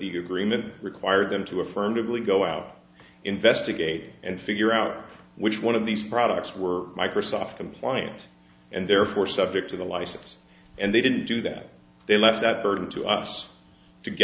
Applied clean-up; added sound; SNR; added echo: none; none; none; none.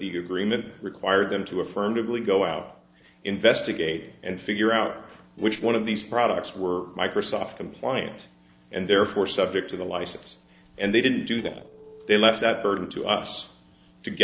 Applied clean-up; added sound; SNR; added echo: neural separator model SepFormer DNS4.